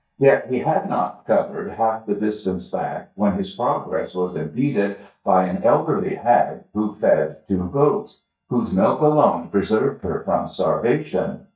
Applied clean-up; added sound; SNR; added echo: neural mask model DeepFilterNet 3.